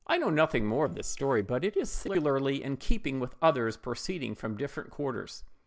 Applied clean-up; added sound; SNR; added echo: neural separator model SepFormer DNS4.